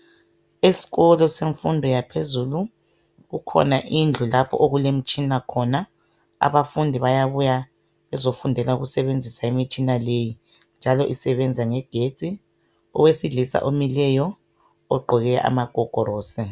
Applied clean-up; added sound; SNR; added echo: none; none; none; none.